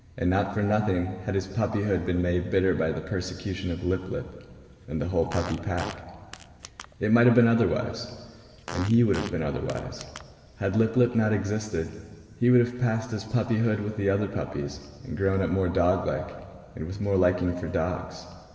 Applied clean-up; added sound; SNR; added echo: none; Fart; 16 dB; reverberation time 2.1 s.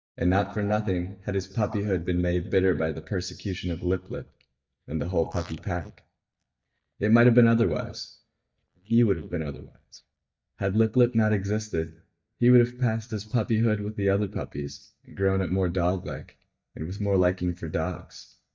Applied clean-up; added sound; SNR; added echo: neural mask model DeepFilterNet 3.